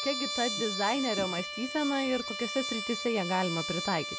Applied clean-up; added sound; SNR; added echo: none; Trumpet; 4 dB; none.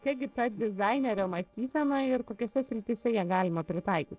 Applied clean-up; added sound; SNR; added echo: neural separator model SepFormer DNS4.